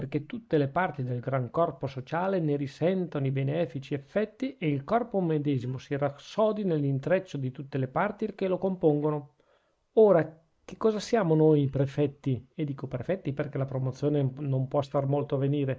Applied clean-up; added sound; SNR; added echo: neural mask model Resemble Enhance denoiser.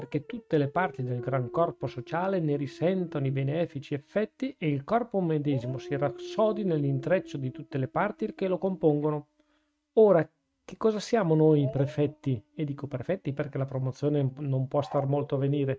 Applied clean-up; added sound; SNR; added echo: neural mask model RNNoise.